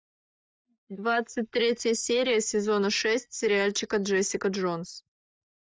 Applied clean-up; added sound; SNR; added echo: neural mask model DeepFilterNet 3.